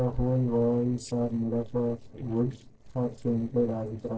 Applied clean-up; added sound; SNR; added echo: neural separator model SepFormer DNS4.